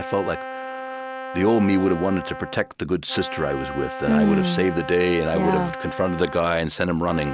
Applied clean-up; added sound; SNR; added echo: none; Brass instrument; 10 dB; none.